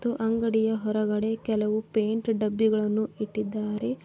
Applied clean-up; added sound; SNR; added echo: none; none; none; none.